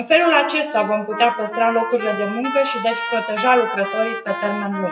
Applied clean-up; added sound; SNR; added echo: classical method WPE with log-MMSE.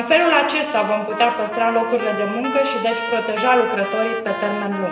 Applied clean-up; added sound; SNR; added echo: none; Trumpet; 8 dB; reverberation time 0.9 s.